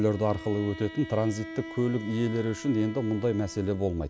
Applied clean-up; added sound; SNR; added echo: none; Bowed string instrument; 15 dB; none.